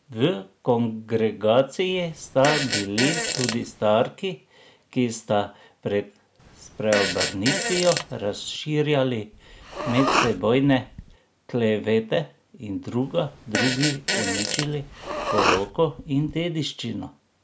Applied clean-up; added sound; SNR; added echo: none; Respiratory sounds + Fart; 3 dB; none.